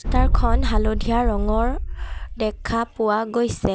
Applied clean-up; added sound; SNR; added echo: none; Boom; -2 dB; none.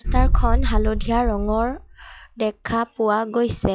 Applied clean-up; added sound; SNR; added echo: classical method log-MMSE.